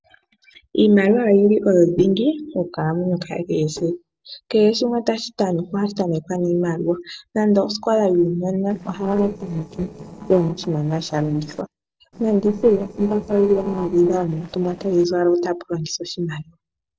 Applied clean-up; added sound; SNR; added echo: neural separator model SepFormer DNS4.